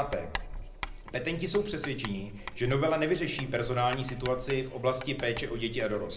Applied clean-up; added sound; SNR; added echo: none; Writing; 10 dB; reverberation time 0.5 s.